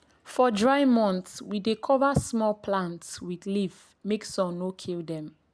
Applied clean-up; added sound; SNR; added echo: none; none; none; none.